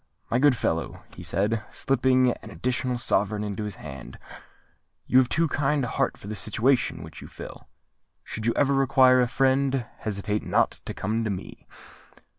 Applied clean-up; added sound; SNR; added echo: none; none; none; none.